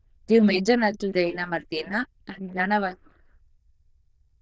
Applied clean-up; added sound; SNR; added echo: neural diffusion model UNIVERSE++.